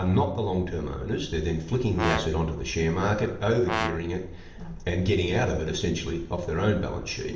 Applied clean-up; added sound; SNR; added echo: none; Brass instrument; 6 dB; reverberation time 0.8 s.